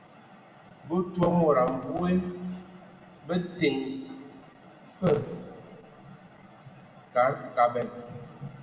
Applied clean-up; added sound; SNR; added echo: none; none; none; reverberation time 1.4 s.